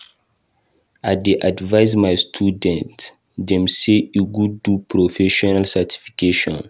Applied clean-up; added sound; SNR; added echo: none; none; none; none.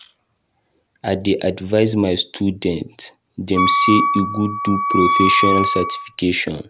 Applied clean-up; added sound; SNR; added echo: none; Wind instrument, woodwind instrument; -2 dB; none.